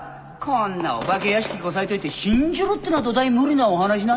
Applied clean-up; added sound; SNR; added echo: none; Sink (filling or washing) + Car; 14 dB; none.